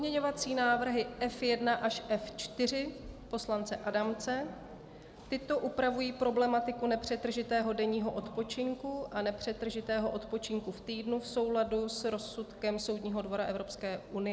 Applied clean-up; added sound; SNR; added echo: none; none; none; none.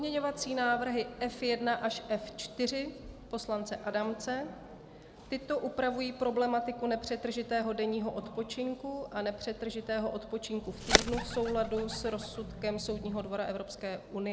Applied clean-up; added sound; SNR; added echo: none; Bird; 1 dB; none.